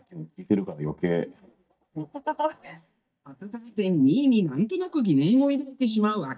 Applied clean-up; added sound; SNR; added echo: neural mask model DeepFilterNet 3.